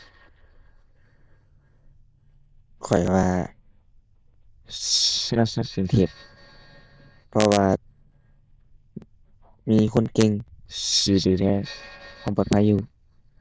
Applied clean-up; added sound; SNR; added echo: neural diffusion model UNIVERSE++.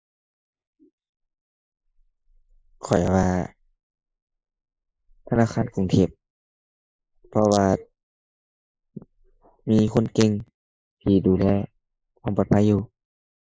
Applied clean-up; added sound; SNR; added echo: neural mask model Resemble Enhance denoiser.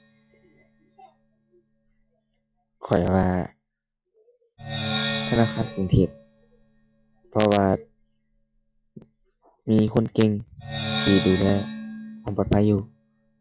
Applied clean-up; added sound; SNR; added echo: classical method log-MMSE.